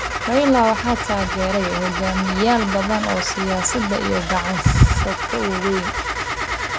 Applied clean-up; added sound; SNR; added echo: none; Engine starting / Car; 5 dB; none.